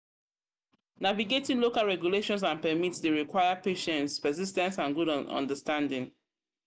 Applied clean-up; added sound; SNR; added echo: none; none; none; none.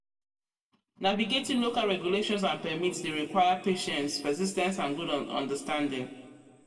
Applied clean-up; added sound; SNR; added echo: none; none; none; reverberation time 1.6 s.